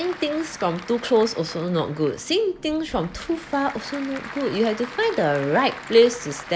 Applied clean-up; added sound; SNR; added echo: none; Applause / Crowd; 16 dB; none.